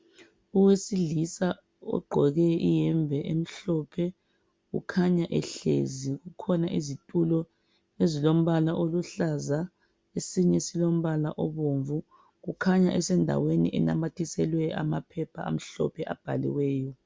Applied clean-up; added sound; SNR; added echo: none; none; none; none.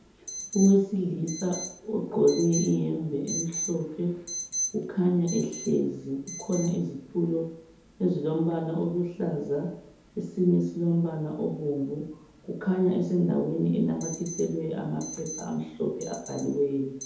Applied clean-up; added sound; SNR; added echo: none; Alarm; 14 dB; reverberation time 2.0 s.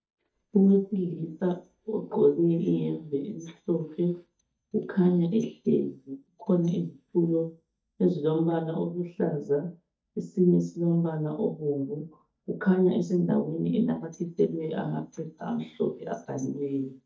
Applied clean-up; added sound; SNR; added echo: neural mask model DeepFilterNet 3.